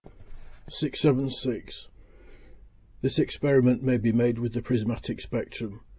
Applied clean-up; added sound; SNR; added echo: none; none; none; none.